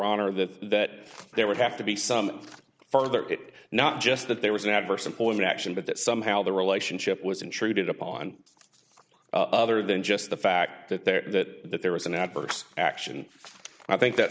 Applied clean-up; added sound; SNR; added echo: none; none; none; none.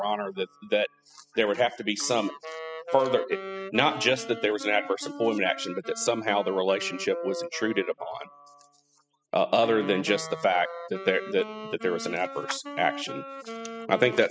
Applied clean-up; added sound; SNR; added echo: classical method spectral subtraction.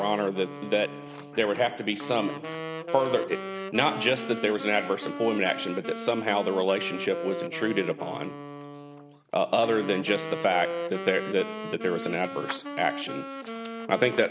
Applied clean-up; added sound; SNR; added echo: none; Wind instrument, woodwind instrument; 8 dB; none.